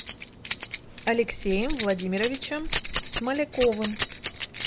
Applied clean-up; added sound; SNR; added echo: none; Keys jangling; 1 dB; none.